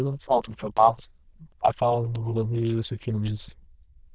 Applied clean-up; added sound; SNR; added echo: neural diffusion model UNIVERSE++.